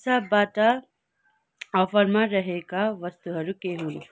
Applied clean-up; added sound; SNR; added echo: none; none; none; none.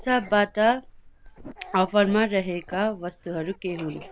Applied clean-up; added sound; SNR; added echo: none; Dog; 19 dB; none.